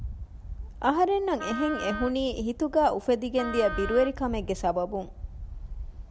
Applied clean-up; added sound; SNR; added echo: none; Wind instrument, woodwind instrument; 9 dB; none.